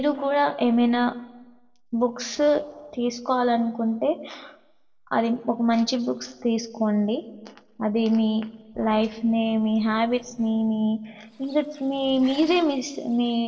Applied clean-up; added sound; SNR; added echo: neural separator model SepFormer DNS4.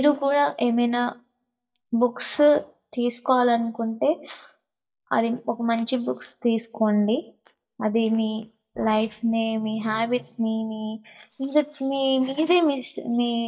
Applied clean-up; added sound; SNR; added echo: neural mask model DeepFilterNet 3.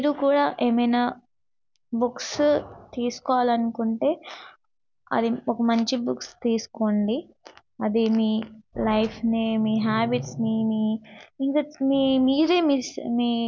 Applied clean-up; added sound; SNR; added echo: none; none; none; none.